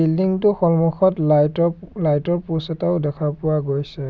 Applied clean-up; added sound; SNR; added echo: none; none; none; none.